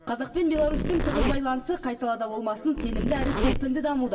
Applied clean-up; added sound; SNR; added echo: none; Zipper (clothing); 1 dB; reverberation time 0.9 s.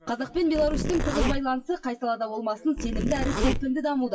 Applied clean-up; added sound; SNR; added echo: classical method WPE with log-MMSE.